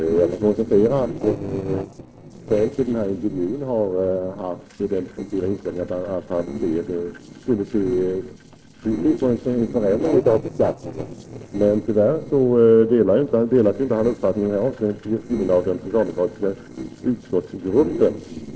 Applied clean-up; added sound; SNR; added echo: neural separator model SepFormer DNS4.